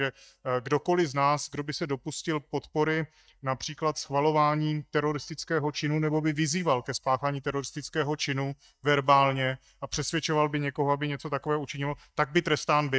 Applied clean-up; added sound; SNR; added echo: neural mask model DeepFilterNet 3.